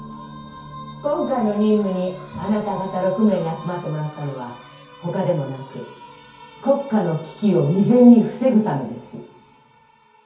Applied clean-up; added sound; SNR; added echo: none; none; none; reverberation time 0.6 s.